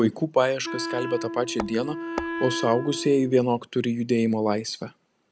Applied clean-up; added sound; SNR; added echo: none; Tap / Hammer + Wind instrument, woodwind instrument; 7 dB; none.